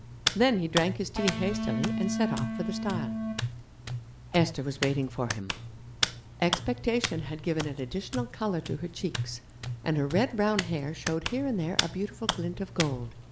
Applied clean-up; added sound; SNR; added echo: none; Electric guitar + Hands; 4 dB; none.